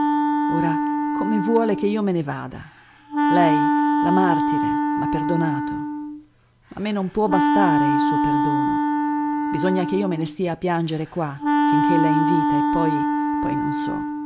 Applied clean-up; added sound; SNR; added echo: none; Wind instrument, woodwind instrument; -4 dB; none.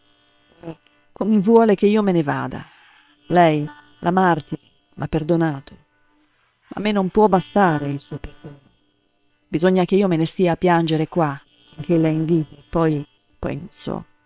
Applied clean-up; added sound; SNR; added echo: neural separator model SepFormer WHAM!.